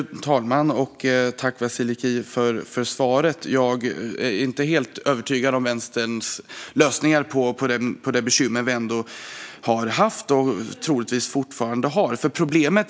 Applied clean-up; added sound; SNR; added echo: none; none; none; none.